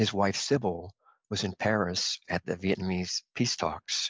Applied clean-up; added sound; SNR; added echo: none; none; none; none.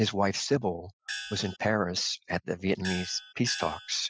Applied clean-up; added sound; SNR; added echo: classical method spectral subtraction.